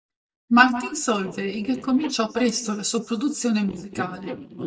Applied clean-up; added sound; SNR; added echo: neural mask model DeepFilterNet 3.